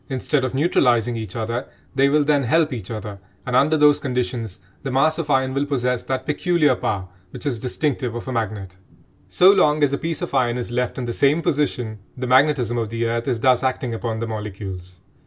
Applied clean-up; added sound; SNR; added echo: none; none; none; none.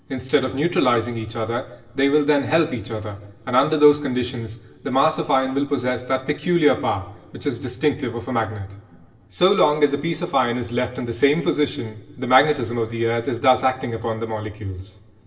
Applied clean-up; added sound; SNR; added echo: none; none; none; reverberation time 2.6 s.